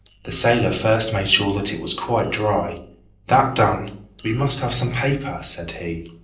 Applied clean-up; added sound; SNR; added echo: neural separator model SepFormer DNS4.